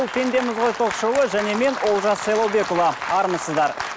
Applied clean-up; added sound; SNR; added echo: none; none; none; none.